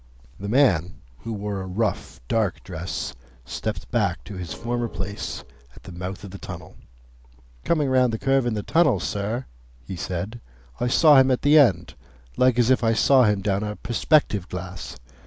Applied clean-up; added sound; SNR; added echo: none; Keyboard (musical); 20 dB; none.